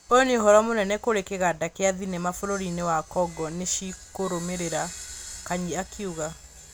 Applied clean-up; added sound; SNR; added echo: none; none; none; none.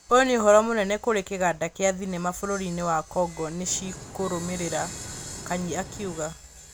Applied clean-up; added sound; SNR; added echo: none; Boat, Water vehicle; 16 dB; none.